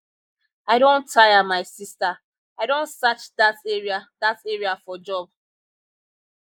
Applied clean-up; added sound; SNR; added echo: neural mask model Resemble Enhance denoiser.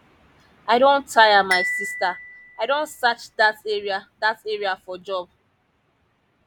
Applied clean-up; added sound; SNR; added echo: none; Glockenspiel; 9 dB; none.